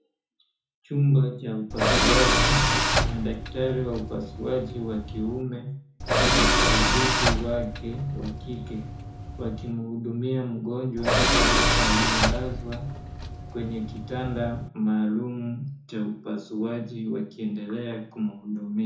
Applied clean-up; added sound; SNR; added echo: none; Tools; -5 dB; reverberation time 0.5 s.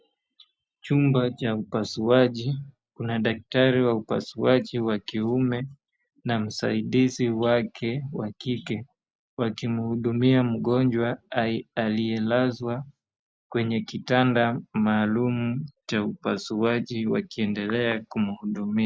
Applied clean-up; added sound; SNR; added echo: none; none; none; none.